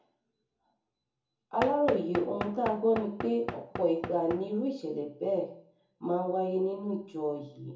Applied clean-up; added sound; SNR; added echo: none; Knock / Wood; 8 dB; reverberation time 0.6 s.